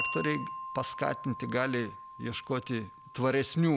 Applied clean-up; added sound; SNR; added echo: none; Wind chime; 10 dB; none.